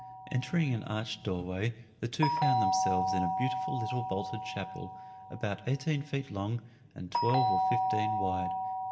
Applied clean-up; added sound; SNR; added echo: none; Doorbell; 0 dB; reverberation time 2.0 s.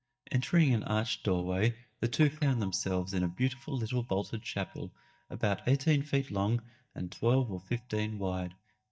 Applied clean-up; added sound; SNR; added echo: neural mask model DeepFilterNet 3.